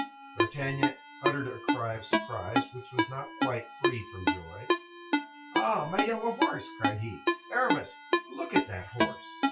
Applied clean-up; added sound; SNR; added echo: classical method WPE with log-MMSE.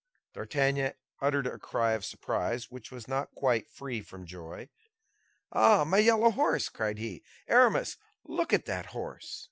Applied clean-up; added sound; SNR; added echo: none; none; none; none.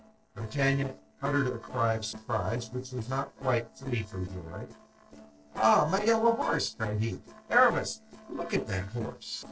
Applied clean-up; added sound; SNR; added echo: neural separator model SepFormer DNS4.